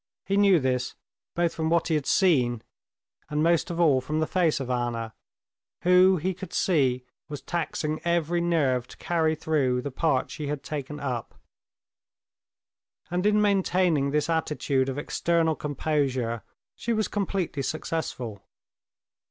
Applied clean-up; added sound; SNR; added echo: none; none; none; none.